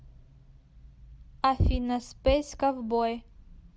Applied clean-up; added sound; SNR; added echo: none; none; none; none.